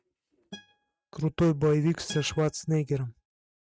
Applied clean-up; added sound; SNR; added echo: neural mask model RNNoise.